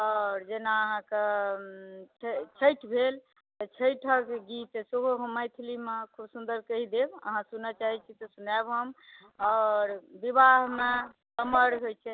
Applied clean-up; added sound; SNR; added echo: none; none; none; none.